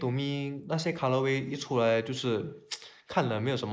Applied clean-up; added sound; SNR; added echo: neural mask model Resemble Enhance denoiser.